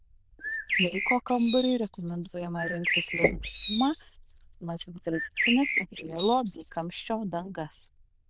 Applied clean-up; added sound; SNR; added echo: neural diffusion model UNIVERSE++.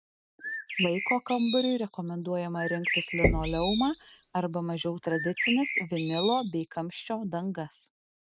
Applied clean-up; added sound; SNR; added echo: neural mask model RNNoise.